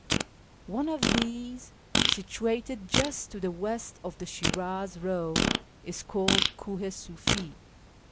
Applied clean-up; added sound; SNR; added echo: none; Fart; -2 dB; none.